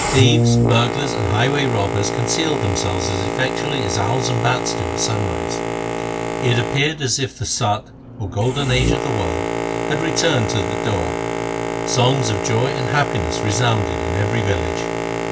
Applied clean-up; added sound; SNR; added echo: none; Boat, Water vehicle; 0 dB; none.